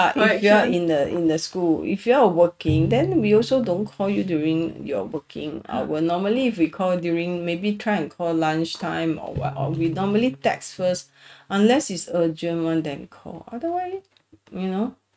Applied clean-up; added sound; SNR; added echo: neural mask model RNNoise.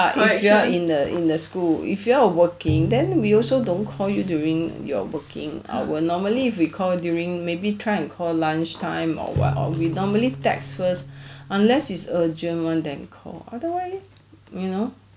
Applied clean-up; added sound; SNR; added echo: none; Bowed string instrument; 7 dB; none.